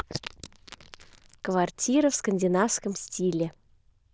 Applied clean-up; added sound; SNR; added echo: neural diffusion model UNIVERSE++.